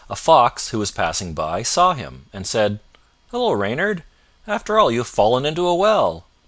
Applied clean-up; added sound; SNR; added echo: none; none; none; none.